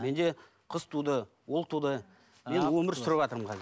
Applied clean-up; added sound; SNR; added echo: none; none; none; none.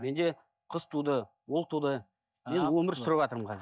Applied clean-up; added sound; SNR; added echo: neural mask model DeepFilterNet 3.